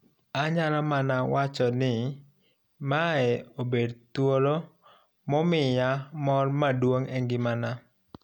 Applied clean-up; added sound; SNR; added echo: none; none; none; none.